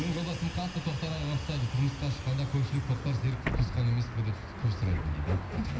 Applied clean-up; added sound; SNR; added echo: none; Bus; 8 dB; reverberation time 0.9 s.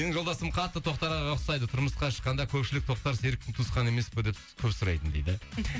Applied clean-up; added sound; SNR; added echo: none; none; none; none.